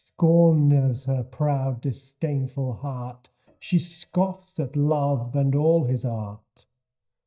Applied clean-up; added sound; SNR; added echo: neural mask model DeepFilterNet 3.